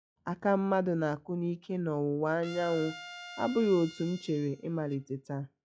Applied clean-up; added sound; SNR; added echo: classical method log-MMSE.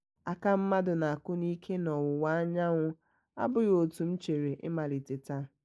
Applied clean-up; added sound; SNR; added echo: neural mask model Resemble Enhance denoiser.